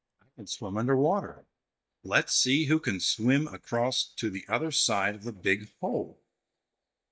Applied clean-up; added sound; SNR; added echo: neural mask model DeepFilterNet 3.